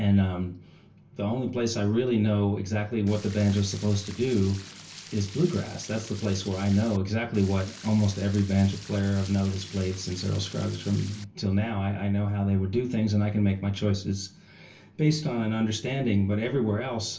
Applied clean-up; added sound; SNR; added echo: none; Stream; 19 dB; reverberation time 0.3 s.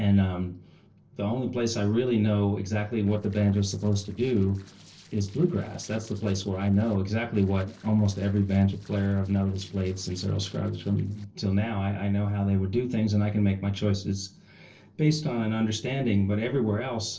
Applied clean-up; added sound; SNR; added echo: neural separator model SepFormer DNS4.